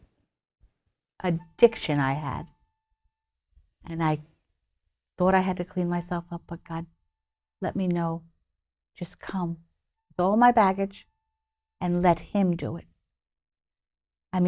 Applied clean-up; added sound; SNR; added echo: neural mask model DeepFilterNet 3.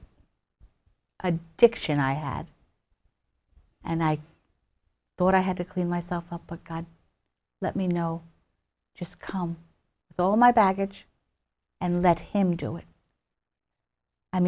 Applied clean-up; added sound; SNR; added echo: none; none; none; none.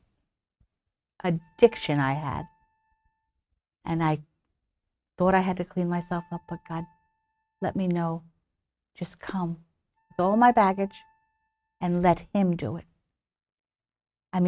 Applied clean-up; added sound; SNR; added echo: neural mask model RNNoise.